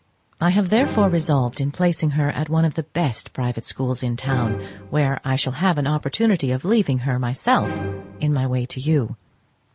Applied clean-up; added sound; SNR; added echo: none; Musical instrument; 12 dB; none.